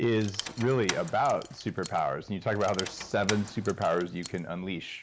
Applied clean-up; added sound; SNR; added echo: none; Rattle / Keys jangling; 11 dB; none.